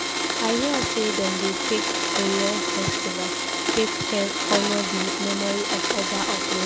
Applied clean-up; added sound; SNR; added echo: none; Domestic sounds, home sounds; -3 dB; none.